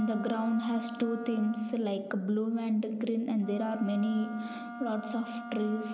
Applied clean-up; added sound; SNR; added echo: none; Wind instrument, woodwind instrument; 12 dB; none.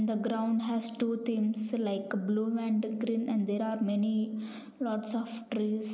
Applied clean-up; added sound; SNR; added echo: none; none; none; none.